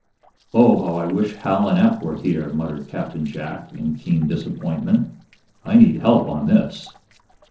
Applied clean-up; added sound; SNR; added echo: neural separator model SepFormer DNS4.